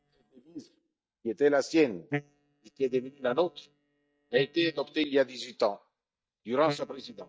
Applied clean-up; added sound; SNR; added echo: neural mask model DeepFilterNet 3.